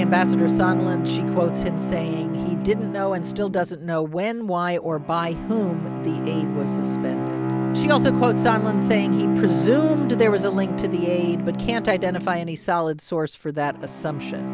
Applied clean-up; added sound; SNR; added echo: none; Bowed string instrument; 0 dB; none.